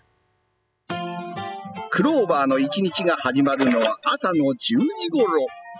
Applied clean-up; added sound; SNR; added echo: classical method spectral subtraction.